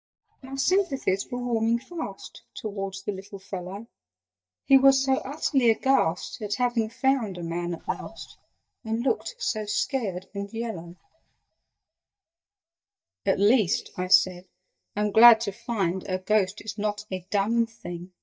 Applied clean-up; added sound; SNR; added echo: neural mask model DeepFilterNet 3.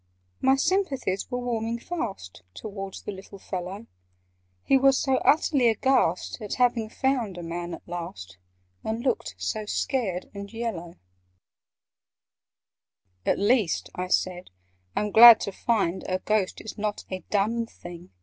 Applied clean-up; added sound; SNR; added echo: none; none; none; none.